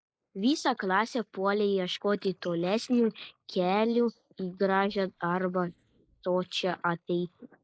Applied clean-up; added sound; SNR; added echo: neural mask model Resemble Enhance denoiser.